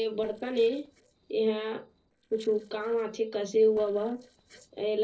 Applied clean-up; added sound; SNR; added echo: neural separator model SepFormer DNS4.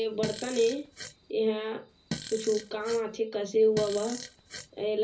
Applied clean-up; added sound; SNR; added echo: none; Fart; 11 dB; reverberation time 0.5 s.